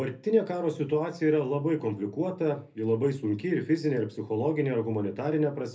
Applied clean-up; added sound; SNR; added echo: none; none; none; reverberation time 0.3 s.